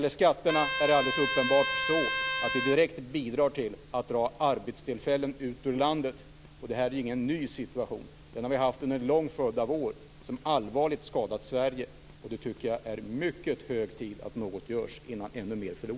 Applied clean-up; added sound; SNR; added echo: none; Trumpet; 1 dB; none.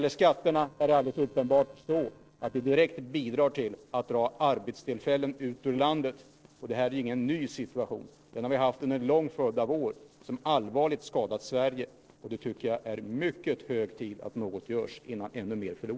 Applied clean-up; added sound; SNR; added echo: neural separator model SepFormer DNS4.